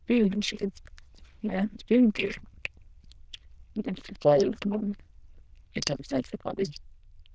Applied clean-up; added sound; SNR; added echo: neural diffusion model UNIVERSE++.